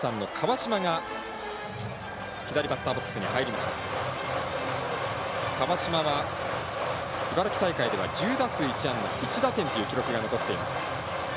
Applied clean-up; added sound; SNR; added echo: none; none; none; none.